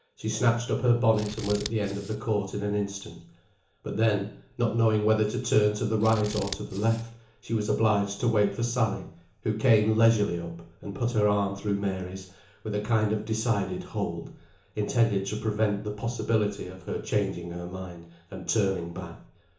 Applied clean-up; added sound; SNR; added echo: none; Scissors; 13 dB; reverberation time 0.8 s.